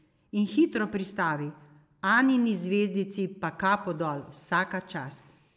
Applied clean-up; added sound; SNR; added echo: none; none; none; none.